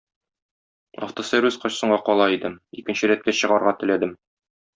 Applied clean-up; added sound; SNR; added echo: none; none; none; none.